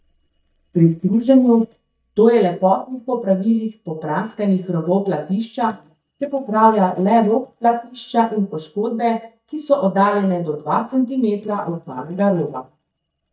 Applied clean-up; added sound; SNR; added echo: neural mask model DeepFilterNet 3.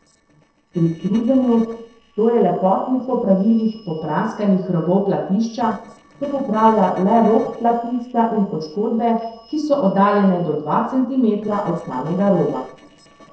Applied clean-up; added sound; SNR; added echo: neural separator model SepFormer DNS4.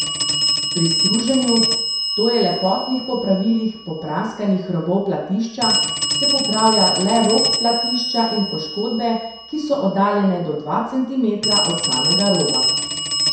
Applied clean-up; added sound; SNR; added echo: none; Telephone; 2 dB; reverberation time 0.7 s.